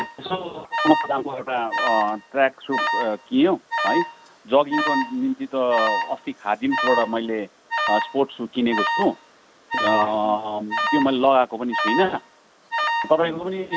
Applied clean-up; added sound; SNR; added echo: none; Alarm; 4 dB; none.